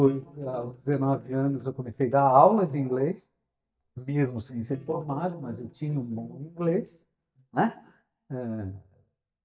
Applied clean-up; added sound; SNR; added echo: neural mask model DeepFilterNet 3.